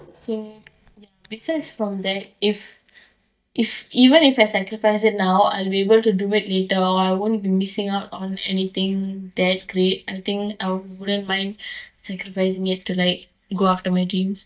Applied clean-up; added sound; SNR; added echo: neural mask model DeepFilterNet 3.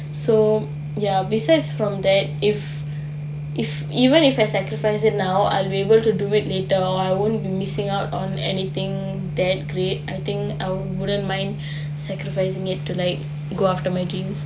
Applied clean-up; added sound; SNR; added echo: none; none; none; none.